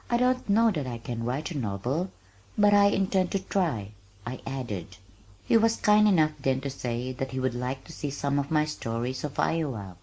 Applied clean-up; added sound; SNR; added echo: none; none; none; none.